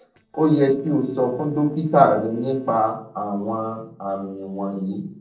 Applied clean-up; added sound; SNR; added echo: neural separator model SepFormer DNS4.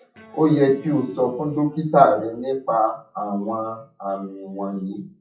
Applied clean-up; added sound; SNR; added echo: classical method WPE with log-MMSE.